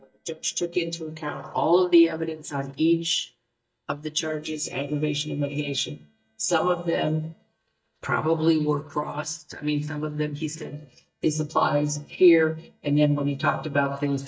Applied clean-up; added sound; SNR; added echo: neural mask model DeepFilterNet 3.